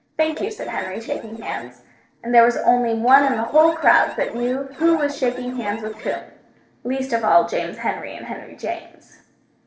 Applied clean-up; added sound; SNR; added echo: neural separator model SepFormer DNS4.